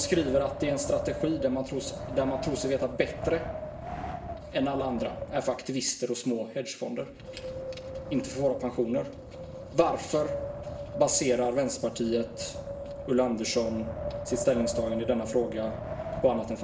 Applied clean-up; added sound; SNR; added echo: none; Wind; 7 dB; reverberation time 0.5 s.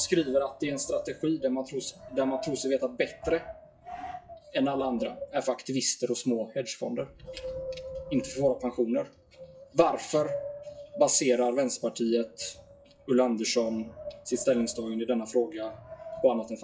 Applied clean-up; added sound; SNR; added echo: classical method WPE with log-MMSE.